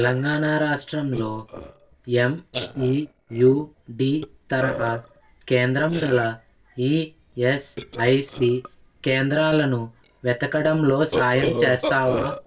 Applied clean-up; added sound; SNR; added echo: neural separator model SepFormer DNS4.